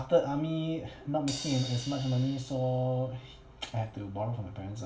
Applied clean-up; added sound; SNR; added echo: none; Crash cymbal; 14 dB; reverberation time 0.3 s.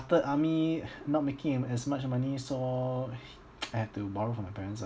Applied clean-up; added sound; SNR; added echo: none; none; none; none.